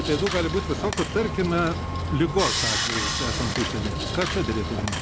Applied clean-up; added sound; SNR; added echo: none; Sawing; 1 dB; none.